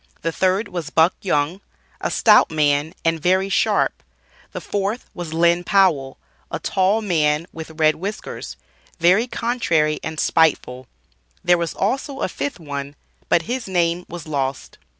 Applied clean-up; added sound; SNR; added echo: none; none; none; none.